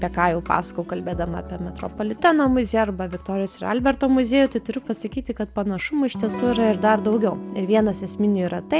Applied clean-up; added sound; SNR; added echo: none; Electric guitar / Strum; 15 dB; none.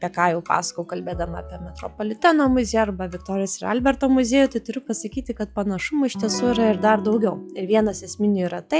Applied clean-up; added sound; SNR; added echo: classical method log-MMSE.